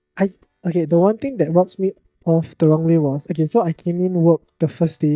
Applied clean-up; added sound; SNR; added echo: neural mask model DeepFilterNet 3.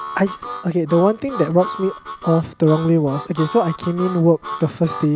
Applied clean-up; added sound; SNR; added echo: none; Harmonica; 13 dB; none.